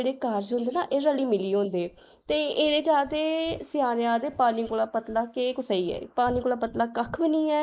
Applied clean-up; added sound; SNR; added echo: neural mask model Resemble Enhance denoiser.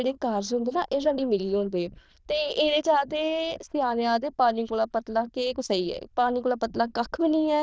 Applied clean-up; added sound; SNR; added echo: neural diffusion model UNIVERSE++.